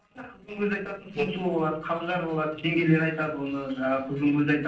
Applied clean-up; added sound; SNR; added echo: neural separator model SepFormer DNS4.